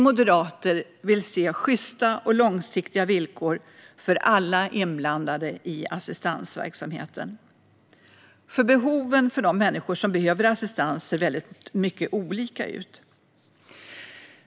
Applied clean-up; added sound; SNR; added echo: none; none; none; none.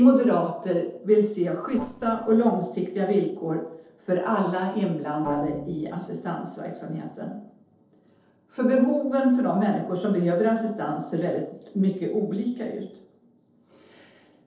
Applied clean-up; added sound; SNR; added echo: neural separator model SepFormer DNS4.